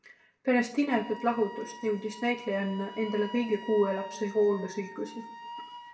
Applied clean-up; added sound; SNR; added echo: none; Wind instrument, woodwind instrument; 15 dB; reverberation time 0.6 s.